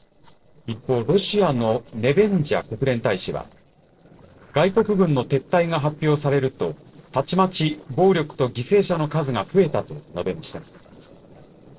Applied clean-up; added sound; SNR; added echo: neural separator model SepFormer DNS4.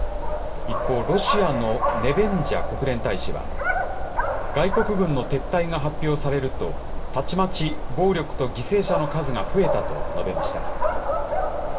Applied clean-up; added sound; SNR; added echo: none; Dog; -1 dB; reverberation time 0.2 s.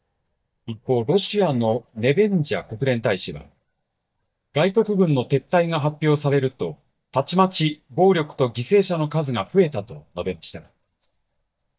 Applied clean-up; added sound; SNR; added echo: neural mask model DeepFilterNet 3.